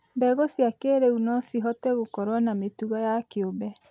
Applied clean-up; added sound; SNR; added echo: none; none; none; none.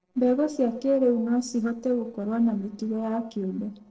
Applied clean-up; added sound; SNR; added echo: neural separator model SepFormer DNS4.